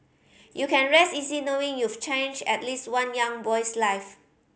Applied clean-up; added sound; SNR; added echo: none; none; none; none.